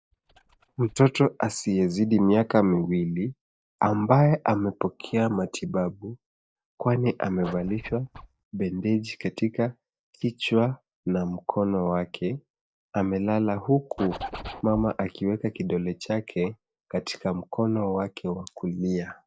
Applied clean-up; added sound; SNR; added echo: neural mask model DeepFilterNet 3.